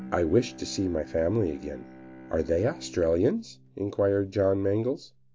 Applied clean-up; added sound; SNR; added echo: none; Bowed string instrument; 19 dB; none.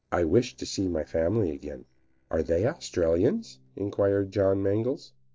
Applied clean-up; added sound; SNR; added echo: neural separator model SepFormer DNS4.